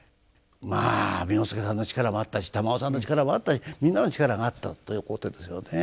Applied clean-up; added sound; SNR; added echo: none; none; none; none.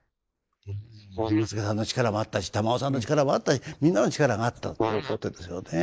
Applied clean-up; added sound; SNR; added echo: neural mask model Resemble Enhance denoiser.